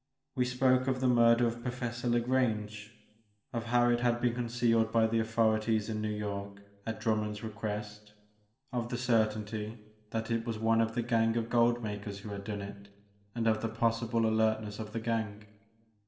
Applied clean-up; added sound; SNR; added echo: none; none; none; reverberation time 0.8 s.